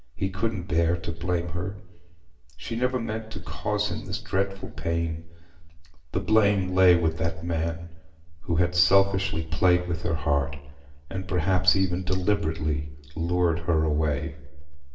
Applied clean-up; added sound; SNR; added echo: none; none; none; reverberation time 0.7 s.